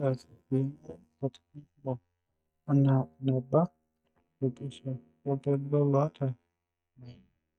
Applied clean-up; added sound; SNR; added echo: neural mask model DeepFilterNet 3.